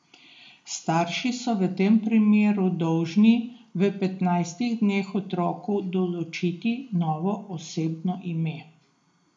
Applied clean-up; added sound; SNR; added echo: none; none; none; reverberation time 0.4 s.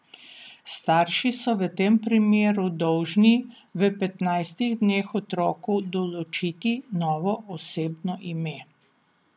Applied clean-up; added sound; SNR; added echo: none; none; none; none.